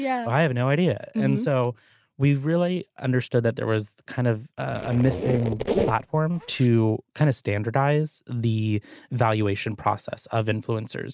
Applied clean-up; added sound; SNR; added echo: neural mask model RNNoise.